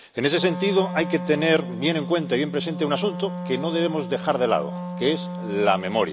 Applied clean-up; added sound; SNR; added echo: none; Wind instrument, woodwind instrument; 8 dB; none.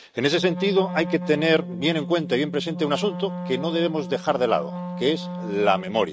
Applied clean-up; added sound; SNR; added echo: neural mask model RNNoise.